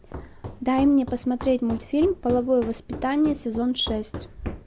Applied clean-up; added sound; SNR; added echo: none; Run; 13 dB; none.